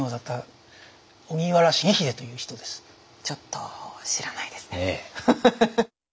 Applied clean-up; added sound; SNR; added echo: none; none; none; none.